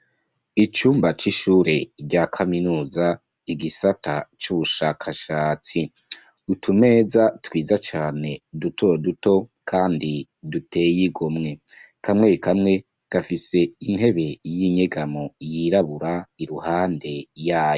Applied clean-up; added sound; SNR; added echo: none; none; none; none.